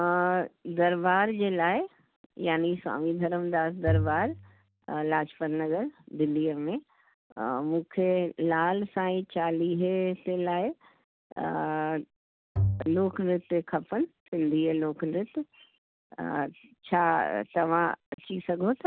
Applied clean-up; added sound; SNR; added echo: none; Bowed string instrument; 3 dB; none.